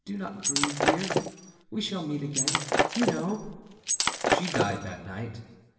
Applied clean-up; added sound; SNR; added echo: none; Shatter; -5 dB; reverberation time 1.1 s.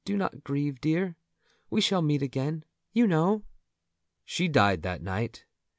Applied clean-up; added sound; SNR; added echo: none; none; none; none.